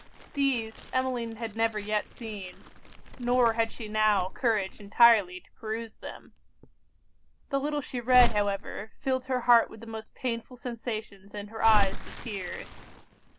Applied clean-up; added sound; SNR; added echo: none; Crumpling, crinkling; 5 dB; none.